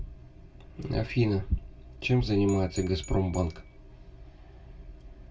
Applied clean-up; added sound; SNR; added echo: none; Glass / Bell; 20 dB; reverberation time 0.1 s.